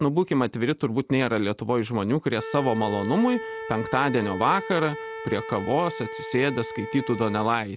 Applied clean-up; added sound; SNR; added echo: none; Wind instrument, woodwind instrument; 12 dB; none.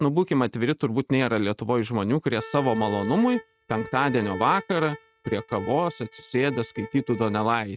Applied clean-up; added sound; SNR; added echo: neural mask model RNNoise.